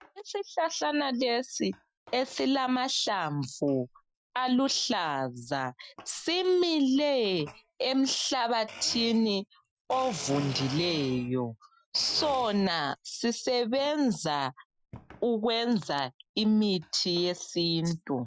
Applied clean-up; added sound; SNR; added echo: classical method Wiener filter.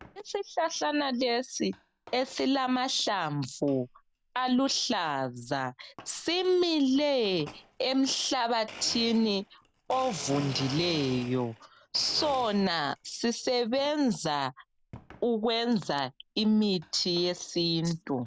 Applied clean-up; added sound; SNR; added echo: none; Domestic sounds, home sounds; 20 dB; none.